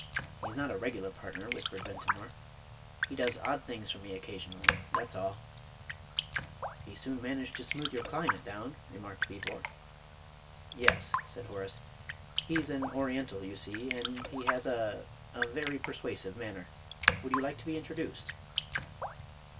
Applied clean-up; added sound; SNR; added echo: none; Raindrop; -1 dB; reverberation time 0.2 s.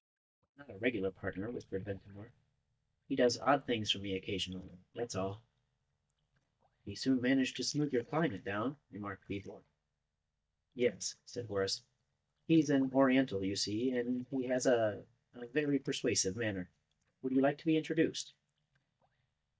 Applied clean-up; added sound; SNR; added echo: neural mask model DeepFilterNet 3.